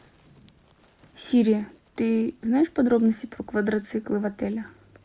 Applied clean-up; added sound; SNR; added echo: none; none; none; none.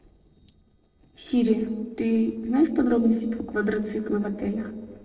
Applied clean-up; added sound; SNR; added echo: neural separator model SepFormer DNS4.